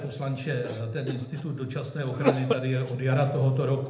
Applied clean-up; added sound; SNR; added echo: none; Cough; 5 dB; reverberation time 0.7 s.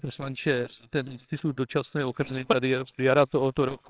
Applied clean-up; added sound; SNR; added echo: neural separator model SepFormer WHAMR!.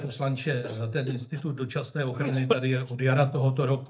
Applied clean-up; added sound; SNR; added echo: neural mask model DeepFilterNet 3.